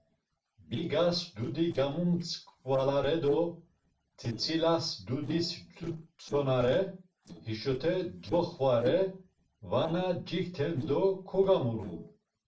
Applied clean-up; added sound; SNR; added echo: neural separator model SepFormer DNS4.